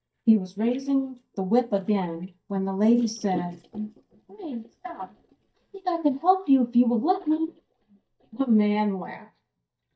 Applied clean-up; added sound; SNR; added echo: neural mask model DeepFilterNet 3.